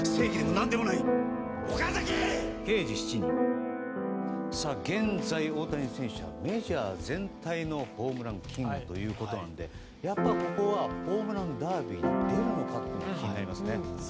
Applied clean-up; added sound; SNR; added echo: none; Keyboard (musical); 0 dB; none.